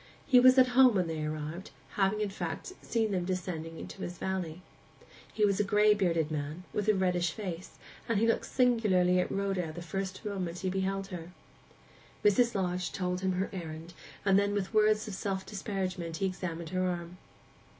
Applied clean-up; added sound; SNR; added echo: none; none; none; none.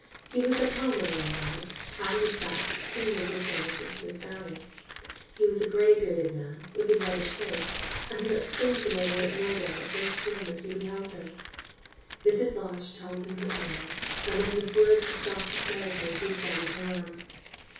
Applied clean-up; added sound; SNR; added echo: none; Tearing; 6 dB; reverberation time 0.6 s.